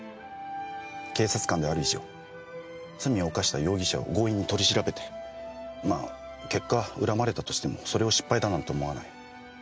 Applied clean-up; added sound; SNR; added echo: none; none; none; none.